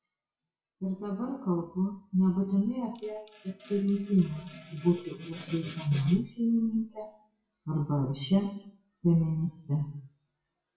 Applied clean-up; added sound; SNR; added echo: classical method WPE with log-MMSE.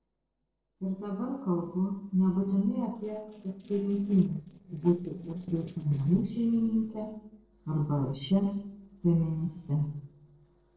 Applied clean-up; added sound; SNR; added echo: neural separator model SepFormer DNS4.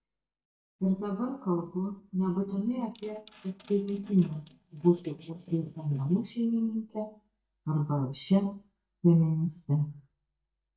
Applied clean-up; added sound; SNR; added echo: neural mask model DeepFilterNet 3.